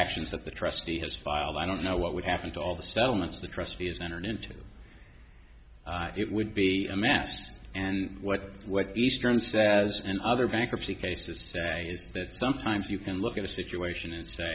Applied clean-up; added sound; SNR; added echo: none; none; none; none.